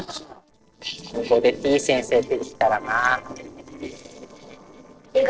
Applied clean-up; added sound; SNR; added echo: neural separator model SepFormer DNS4.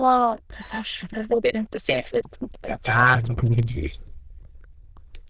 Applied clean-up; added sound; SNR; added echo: neural diffusion model UNIVERSE++.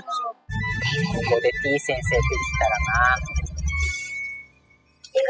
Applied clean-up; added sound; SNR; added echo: classical method spectral subtraction.